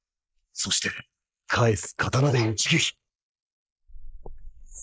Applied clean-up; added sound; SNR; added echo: neural mask model Resemble Enhance denoiser.